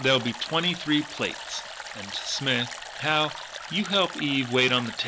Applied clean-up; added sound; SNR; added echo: none; Stream; 11 dB; none.